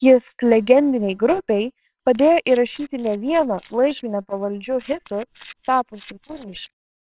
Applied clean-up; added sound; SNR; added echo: neural separator model SepFormer WHAMR!.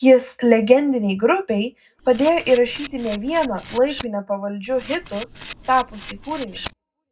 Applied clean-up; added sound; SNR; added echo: none; Camera; 17 dB; reverberation time 0.3 s.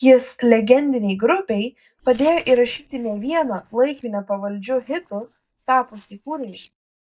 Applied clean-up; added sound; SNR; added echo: neural mask model DeepFilterNet 3.